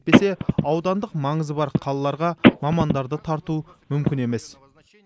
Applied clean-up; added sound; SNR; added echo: none; Telephone; -2 dB; none.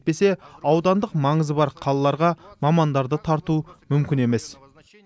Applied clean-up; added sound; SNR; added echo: none; none; none; none.